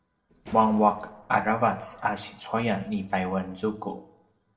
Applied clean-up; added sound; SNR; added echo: neural separator model SepFormer DNS4.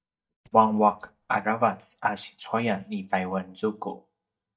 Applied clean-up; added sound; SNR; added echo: neural mask model DeepFilterNet 3.